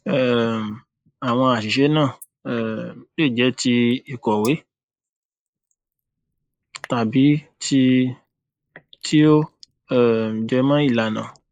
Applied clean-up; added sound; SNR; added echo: neural mask model Resemble Enhance denoiser.